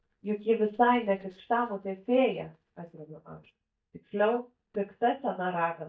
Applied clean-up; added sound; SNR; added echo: neural mask model DeepFilterNet 3.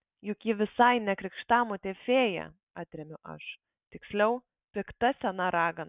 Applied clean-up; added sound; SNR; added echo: none; none; none; none.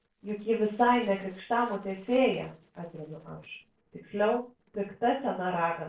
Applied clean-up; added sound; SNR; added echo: neural separator model SepFormer DNS4.